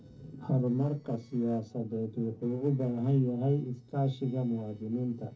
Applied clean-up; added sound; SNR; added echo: neural separator model SepFormer DNS4.